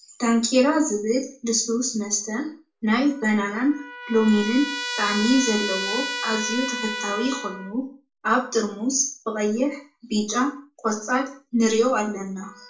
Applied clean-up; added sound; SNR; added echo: none; Trumpet; 11 dB; reverberation time 0.3 s.